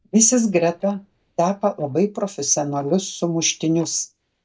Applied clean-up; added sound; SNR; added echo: neural mask model DeepFilterNet 3.